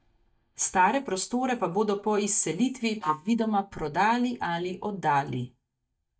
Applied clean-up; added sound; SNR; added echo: neural mask model DeepFilterNet 3.